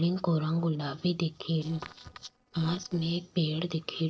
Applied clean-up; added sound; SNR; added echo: neural separator model SepFormer DNS4.